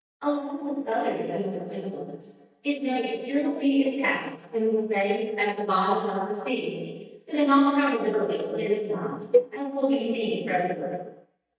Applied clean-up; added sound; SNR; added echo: neural mask model DeepFilterNet 3.